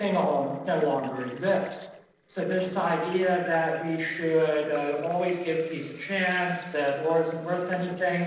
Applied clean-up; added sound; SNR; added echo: neural separator model SepFormer DNS4.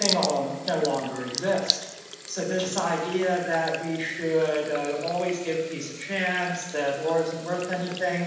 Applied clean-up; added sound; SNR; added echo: none; Sink (filling or washing) / Water tap, faucet; 9 dB; reverberation time 1.1 s.